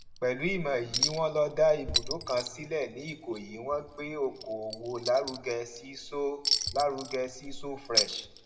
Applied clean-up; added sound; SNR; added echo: none; Chink, clink; 4 dB; reverberation time 0.9 s.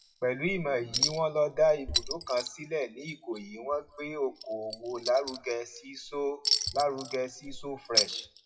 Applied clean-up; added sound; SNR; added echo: classical method WPE with log-MMSE.